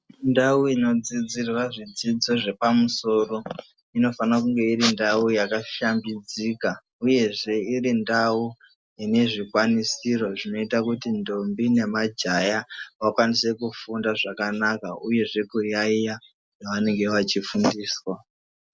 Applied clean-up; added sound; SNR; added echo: none; none; none; none.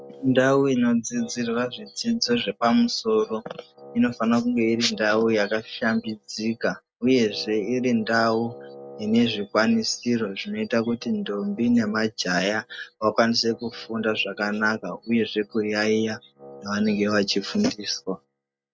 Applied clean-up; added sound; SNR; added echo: neural mask model RNNoise.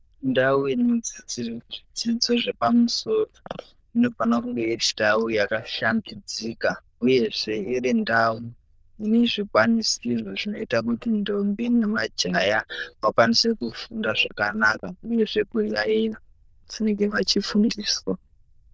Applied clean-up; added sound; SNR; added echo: neural diffusion model UNIVERSE++.